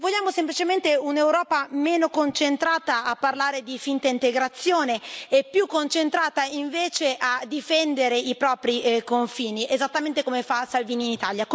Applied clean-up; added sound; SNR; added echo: none; none; none; none.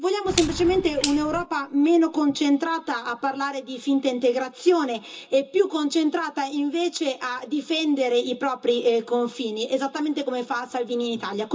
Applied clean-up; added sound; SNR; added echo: none; Clock; 10 dB; reverberation time 0.2 s.